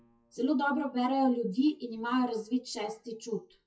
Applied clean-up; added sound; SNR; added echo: classical method WPE with log-MMSE.